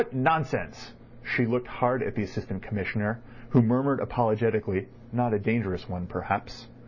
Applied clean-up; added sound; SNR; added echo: none; none; none; none.